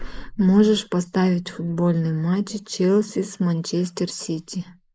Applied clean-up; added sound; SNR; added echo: neural mask model Resemble Enhance denoiser.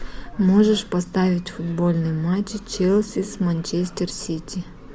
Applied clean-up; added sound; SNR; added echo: none; Engine starting / Car; 18 dB; none.